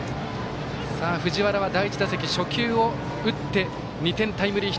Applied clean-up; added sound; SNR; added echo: none; Bowed string instrument; 13 dB; none.